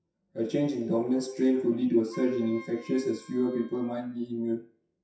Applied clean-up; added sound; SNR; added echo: classical method WPE with log-MMSE.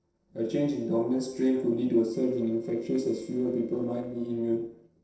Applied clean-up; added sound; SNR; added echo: neural separator model SepFormer DNS4.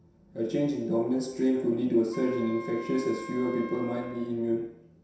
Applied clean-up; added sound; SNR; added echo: none; Wind instrument, woodwind instrument; 14 dB; reverberation time 0.7 s.